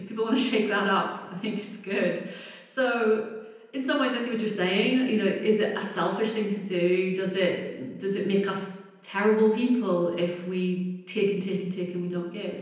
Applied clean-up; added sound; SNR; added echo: none; none; none; reverberation time 0.9 s.